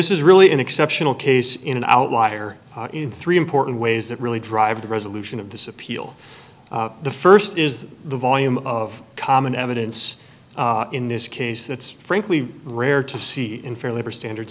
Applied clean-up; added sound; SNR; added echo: none; none; none; none.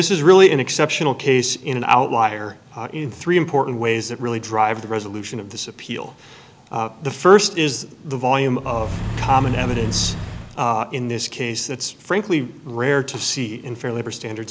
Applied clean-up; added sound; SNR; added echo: none; Accelerating, revving, vroom / Car; 6 dB; none.